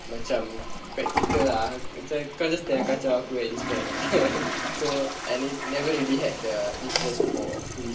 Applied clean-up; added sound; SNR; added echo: none; Toilet flush; 3 dB; reverberation time 0.3 s.